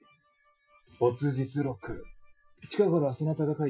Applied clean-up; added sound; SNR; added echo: classical method Wiener filter.